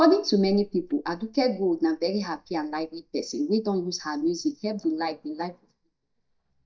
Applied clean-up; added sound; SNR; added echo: neural mask model DeepFilterNet 3.